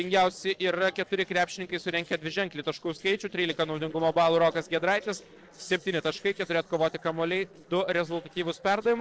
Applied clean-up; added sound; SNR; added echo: neural separator model SepFormer DNS4.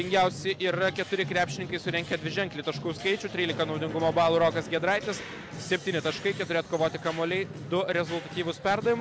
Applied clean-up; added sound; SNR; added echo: none; Bowed string instrument; 16 dB; none.